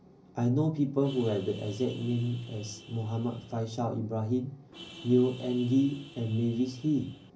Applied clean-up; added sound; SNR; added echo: none; Vehicle horn, car horn, honking; 19 dB; reverberation time 0.5 s.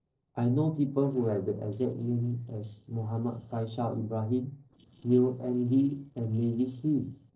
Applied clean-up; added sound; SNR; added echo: neural separator model SepFormer DNS4.